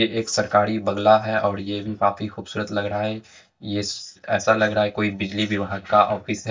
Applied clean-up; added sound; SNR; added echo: neural mask model DeepFilterNet 3.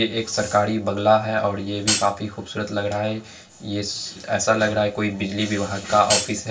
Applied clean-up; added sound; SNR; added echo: none; Hi-hat; 1 dB; reverberation time 0.2 s.